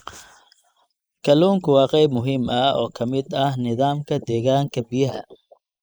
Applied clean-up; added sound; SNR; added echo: neural mask model Resemble Enhance denoiser.